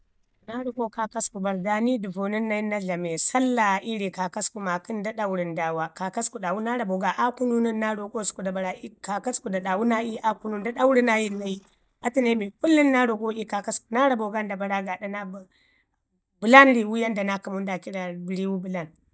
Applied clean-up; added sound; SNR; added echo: neural mask model DeepFilterNet 3.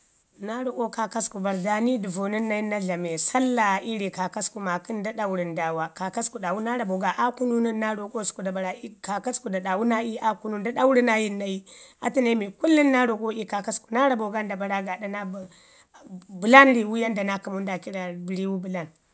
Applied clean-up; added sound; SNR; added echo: none; none; none; none.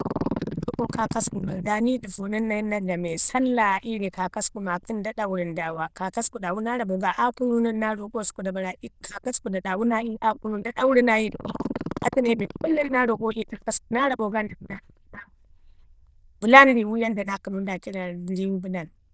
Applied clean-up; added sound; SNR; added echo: neural diffusion model UNIVERSE++.